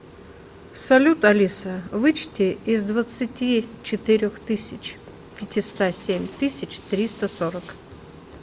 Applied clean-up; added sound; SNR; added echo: none; none; none; none.